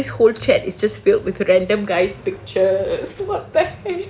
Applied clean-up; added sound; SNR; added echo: none; none; none; none.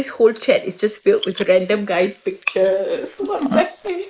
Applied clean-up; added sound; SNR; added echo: neural mask model Resemble Enhance denoiser.